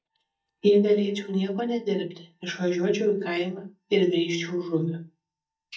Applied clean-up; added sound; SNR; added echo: neural mask model DeepFilterNet 3.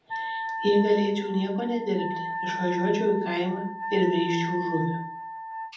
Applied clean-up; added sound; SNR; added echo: none; Wind instrument, woodwind instrument; 7 dB; reverberation time 0.6 s.